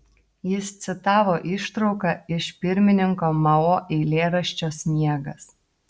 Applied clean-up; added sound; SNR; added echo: none; none; none; none.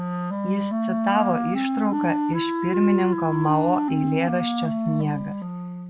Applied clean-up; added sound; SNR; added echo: none; Wind instrument, woodwind instrument; 0 dB; none.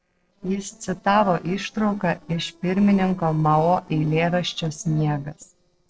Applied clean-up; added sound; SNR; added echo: neural separator model SepFormer DNS4.